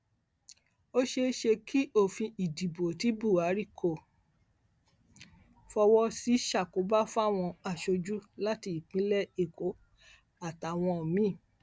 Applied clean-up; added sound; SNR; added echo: none; none; none; none.